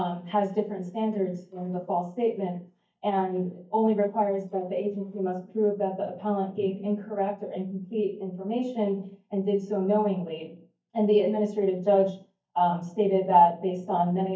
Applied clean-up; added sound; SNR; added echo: neural mask model DeepFilterNet 3.